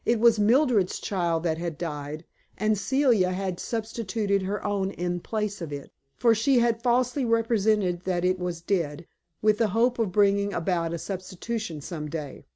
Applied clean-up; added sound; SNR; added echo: none; none; none; none.